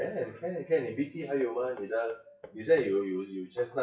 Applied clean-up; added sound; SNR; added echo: classical method WPE with log-MMSE.